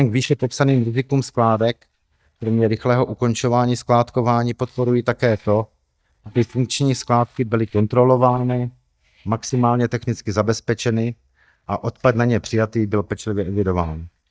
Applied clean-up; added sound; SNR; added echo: neural mask model DeepFilterNet 3.